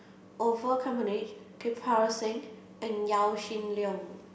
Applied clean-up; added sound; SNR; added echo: none; none; none; none.